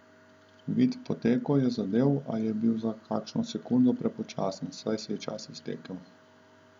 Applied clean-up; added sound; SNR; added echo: none; none; none; none.